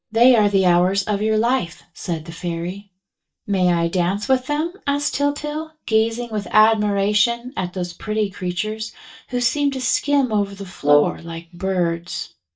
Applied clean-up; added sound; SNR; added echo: neural mask model DeepFilterNet 3.